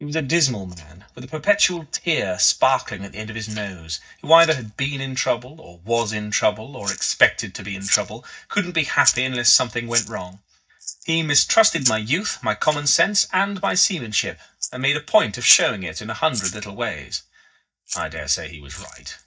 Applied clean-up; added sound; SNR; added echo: neural mask model DeepFilterNet 3.